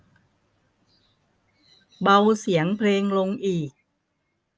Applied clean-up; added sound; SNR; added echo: none; none; none; none.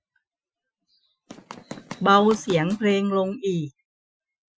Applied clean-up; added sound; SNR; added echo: classical method Wiener filter.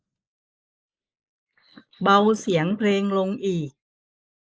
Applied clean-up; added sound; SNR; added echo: neural mask model Resemble Enhance denoiser.